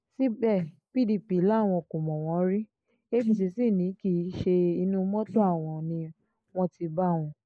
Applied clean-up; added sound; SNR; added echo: neural mask model Resemble Enhance denoiser.